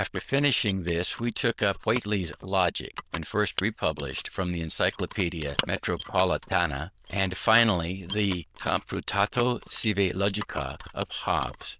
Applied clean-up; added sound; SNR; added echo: neural diffusion model UNIVERSE++.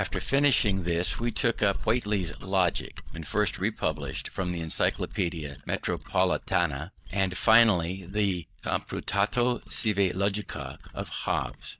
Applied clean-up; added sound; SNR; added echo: neural mask model DeepFilterNet 3.